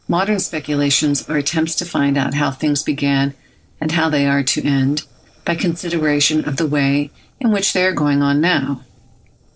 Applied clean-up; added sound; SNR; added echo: neural separator model SepFormer DNS4.